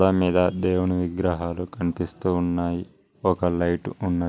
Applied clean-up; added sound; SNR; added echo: none; none; none; none.